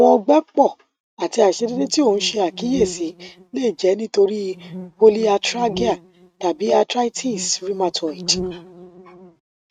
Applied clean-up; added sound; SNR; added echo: neural mask model RNNoise.